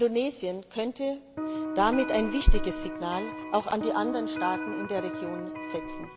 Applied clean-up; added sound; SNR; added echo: none; Electric guitar; 6 dB; none.